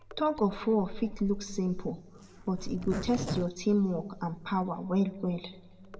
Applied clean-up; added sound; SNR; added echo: none; Zipper (clothing); 10 dB; reverberation time 1.3 s.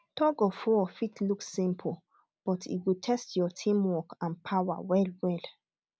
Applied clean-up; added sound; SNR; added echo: none; none; none; none.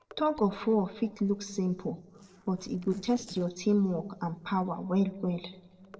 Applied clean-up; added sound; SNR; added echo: neural separator model SepFormer DNS4.